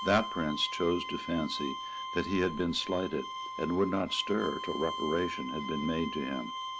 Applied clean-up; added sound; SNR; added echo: none; Bowed string instrument; 7 dB; none.